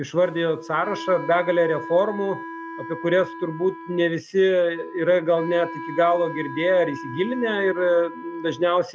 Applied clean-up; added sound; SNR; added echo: none; Wind instrument, woodwind instrument; 13 dB; none.